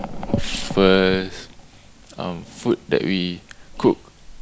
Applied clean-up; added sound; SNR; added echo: none; Wind; 11 dB; none.